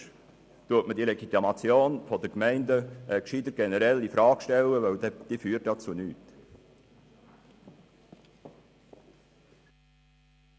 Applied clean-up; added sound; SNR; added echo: none; none; none; none.